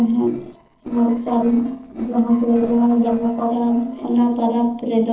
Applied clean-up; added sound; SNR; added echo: neural separator model SepFormer DNS4.